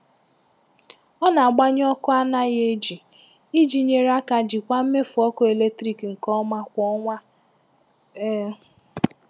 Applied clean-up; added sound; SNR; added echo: none; none; none; none.